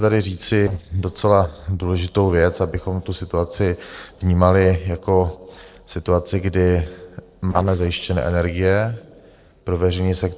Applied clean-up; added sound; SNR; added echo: neural separator model SepFormer DNS4.